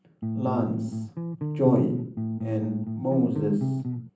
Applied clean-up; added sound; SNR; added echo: none; Bass guitar; 2 dB; reverberation time 0.6 s.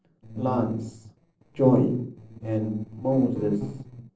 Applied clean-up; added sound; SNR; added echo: neural separator model SepFormer DNS4.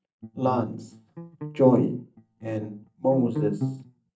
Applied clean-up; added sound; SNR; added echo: neural mask model DeepFilterNet 3.